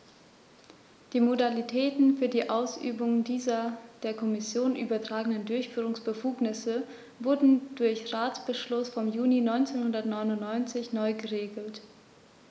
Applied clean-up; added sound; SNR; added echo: none; none; none; none.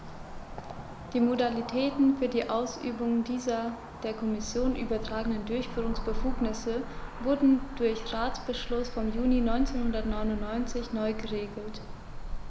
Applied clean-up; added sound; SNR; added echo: none; Cricket / Motor vehicle (road); 5 dB; none.